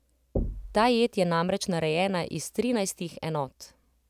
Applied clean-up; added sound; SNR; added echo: none; Knock; 10 dB; none.